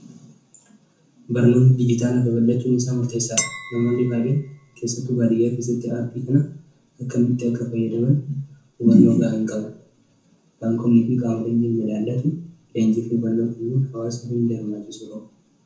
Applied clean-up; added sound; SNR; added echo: none; Chink, clink; 11 dB; reverberation time 0.6 s.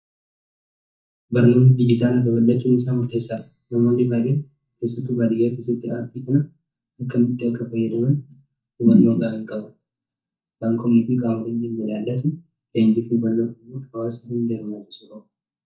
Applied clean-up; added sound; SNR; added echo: neural mask model DeepFilterNet 3.